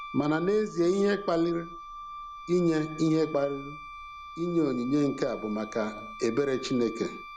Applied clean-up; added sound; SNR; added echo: none; Wind instrument, woodwind instrument; 14 dB; none.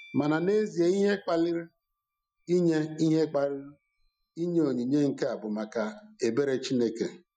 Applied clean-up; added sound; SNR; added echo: classical method Wiener filter.